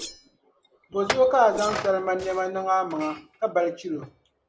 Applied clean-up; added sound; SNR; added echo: none; Whoosh, swoosh, swish + Chink, clink; 12 dB; none.